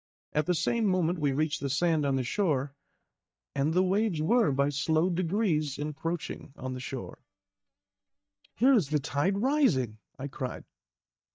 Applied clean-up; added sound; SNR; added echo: neural mask model DeepFilterNet 3.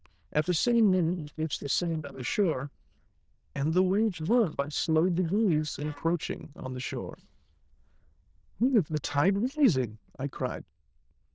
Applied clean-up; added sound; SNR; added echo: neural diffusion model UNIVERSE++.